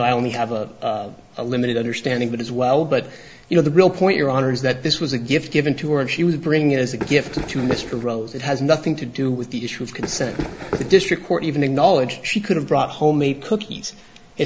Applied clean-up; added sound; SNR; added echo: none; Run; 7 dB; none.